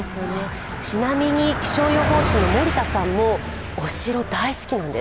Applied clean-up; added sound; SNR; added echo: none; Car passing by; 4 dB; none.